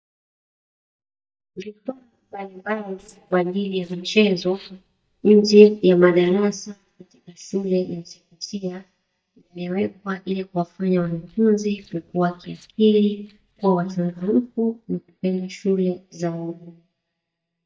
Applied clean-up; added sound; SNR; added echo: neural mask model DeepFilterNet 3.